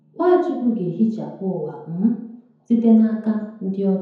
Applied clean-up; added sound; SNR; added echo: none; none; none; reverberation time 0.9 s.